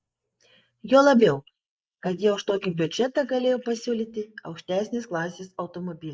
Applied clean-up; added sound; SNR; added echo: neural mask model Resemble Enhance denoiser.